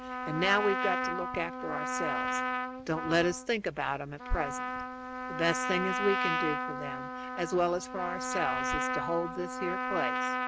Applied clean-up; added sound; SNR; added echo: none; Trumpet; 1 dB; none.